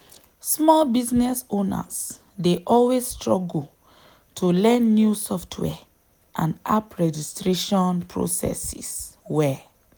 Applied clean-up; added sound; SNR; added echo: none; none; none; none.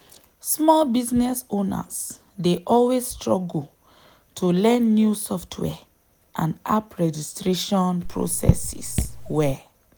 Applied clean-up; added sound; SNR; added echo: none; Raindrop / Drip; 2 dB; none.